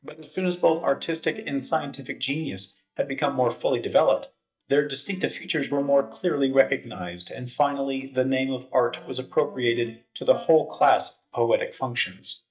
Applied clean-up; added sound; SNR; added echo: neural mask model DeepFilterNet 3.